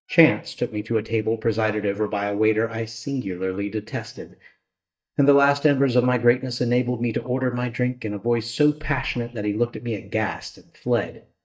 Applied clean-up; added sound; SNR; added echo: neural mask model DeepFilterNet 3.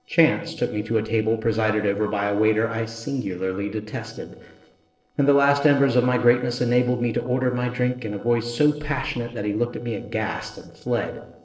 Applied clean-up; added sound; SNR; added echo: neural separator model SepFormer DNS4.